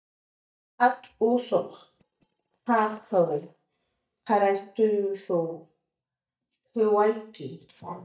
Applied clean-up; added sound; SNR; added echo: neural mask model DeepFilterNet 3.